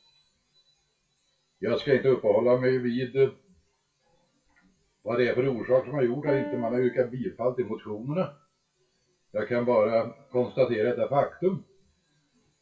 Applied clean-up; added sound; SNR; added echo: classical method WPE with log-MMSE.